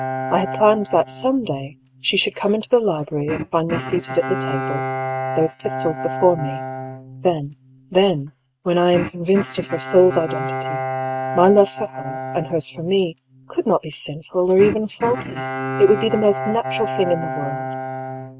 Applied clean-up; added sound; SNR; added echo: neural mask model RNNoise.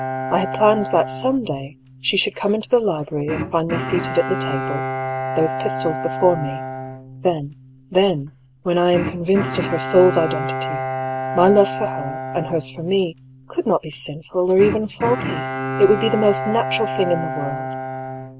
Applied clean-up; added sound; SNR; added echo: none; Bowed string instrument; 6 dB; none.